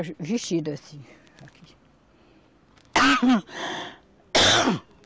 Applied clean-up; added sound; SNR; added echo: none; none; none; none.